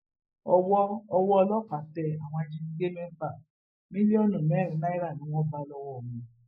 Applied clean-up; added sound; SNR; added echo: neural mask model Resemble Enhance denoiser.